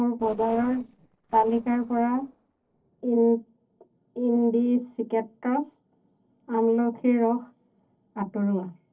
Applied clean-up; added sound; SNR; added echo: neural separator model SepFormer DNS4.